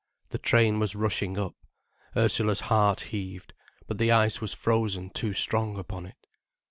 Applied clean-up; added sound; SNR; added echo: none; none; none; none.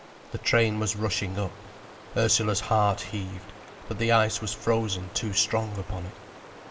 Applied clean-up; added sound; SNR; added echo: none; Stream; 18 dB; reverberation time 0.4 s.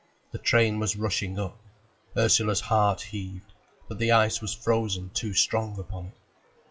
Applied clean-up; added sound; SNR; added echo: classical method WPE with log-MMSE.